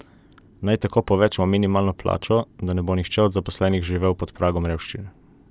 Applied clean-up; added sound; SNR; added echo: none; none; none; none.